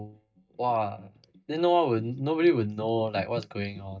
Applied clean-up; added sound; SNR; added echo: neural mask model DeepFilterNet 3.